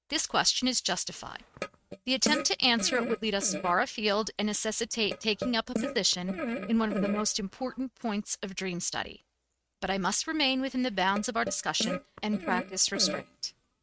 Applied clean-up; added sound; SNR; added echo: neural mask model RNNoise.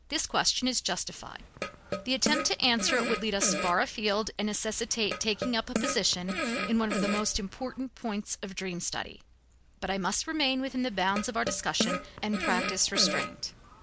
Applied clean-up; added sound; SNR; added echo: none; Fart; 4 dB; none.